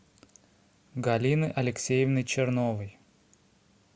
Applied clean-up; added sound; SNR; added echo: none; none; none; none.